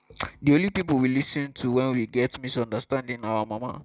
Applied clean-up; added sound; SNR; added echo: none; none; none; none.